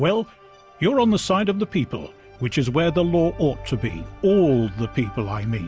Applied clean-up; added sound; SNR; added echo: none; none; none; none.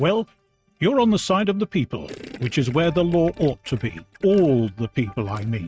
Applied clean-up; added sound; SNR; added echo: neural mask model RNNoise.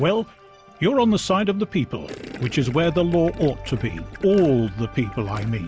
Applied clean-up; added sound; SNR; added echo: none; Gurgling; 19 dB; none.